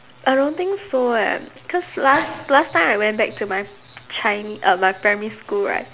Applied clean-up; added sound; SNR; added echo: none; none; none; none.